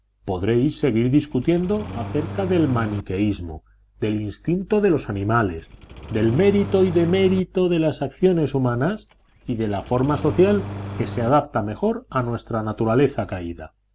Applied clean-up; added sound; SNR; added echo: none; Engine starting; 11 dB; none.